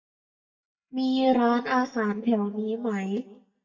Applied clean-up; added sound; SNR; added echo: neural mask model DeepFilterNet 3.